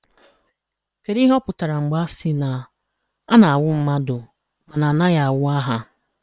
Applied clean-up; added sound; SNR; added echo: neural separator model SepFormer WHAM!.